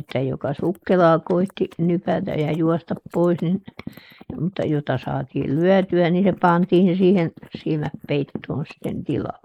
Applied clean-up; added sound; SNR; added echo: neural mask model Resemble Enhance denoiser.